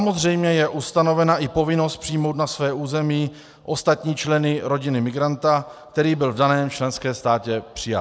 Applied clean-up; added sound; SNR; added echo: none; none; none; none.